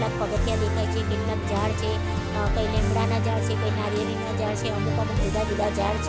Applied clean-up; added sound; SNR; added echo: none; Musical instrument; -4 dB; none.